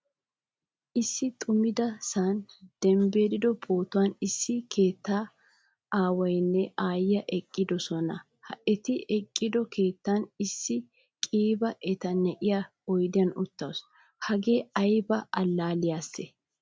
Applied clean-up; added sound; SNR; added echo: none; none; none; none.